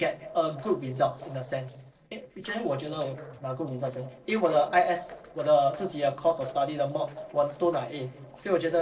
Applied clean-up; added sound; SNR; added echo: neural separator model SepFormer DNS4.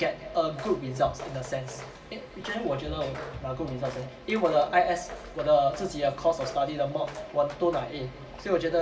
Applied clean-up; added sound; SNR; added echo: none; Walk, footsteps; 18 dB; reverberation time 2.6 s.